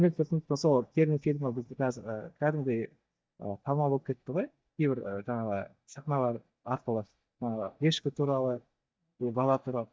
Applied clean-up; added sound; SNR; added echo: neural mask model DeepFilterNet 3.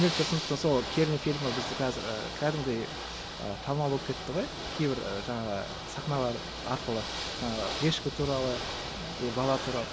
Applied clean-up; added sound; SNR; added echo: none; Ocean / Boat, Water vehicle; 5 dB; none.